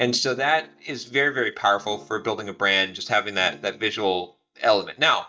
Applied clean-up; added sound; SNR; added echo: neural mask model DeepFilterNet 3.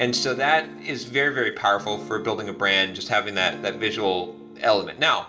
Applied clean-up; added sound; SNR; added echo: none; Acoustic guitar / Strum; 16 dB; reverberation time 0.7 s.